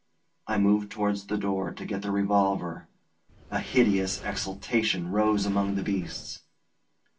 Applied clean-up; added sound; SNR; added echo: none; Sliding door; 17 dB; reverberation time 0.2 s.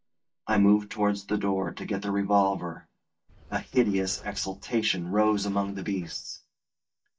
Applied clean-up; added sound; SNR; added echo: neural mask model DeepFilterNet 3.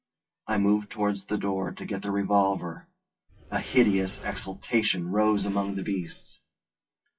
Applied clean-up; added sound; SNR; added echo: classical method WPE with log-MMSE.